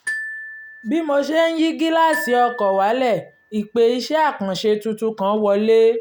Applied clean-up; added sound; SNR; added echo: none; Glockenspiel; 14 dB; none.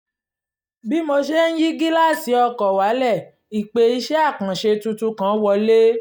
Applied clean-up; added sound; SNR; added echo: neural mask model DeepFilterNet 3.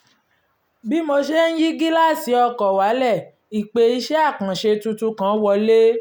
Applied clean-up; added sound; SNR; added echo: none; none; none; none.